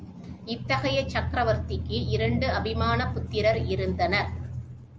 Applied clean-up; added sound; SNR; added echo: none; none; none; none.